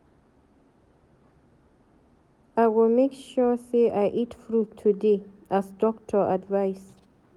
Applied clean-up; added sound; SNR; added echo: none; none; none; none.